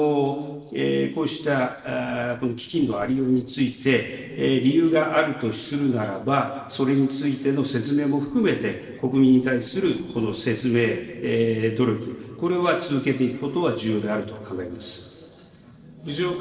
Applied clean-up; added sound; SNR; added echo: neural separator model SepFormer DNS4.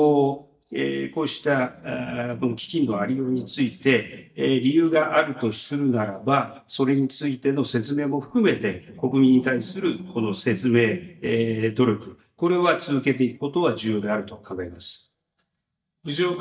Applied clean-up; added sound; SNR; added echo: neural mask model DeepFilterNet 3.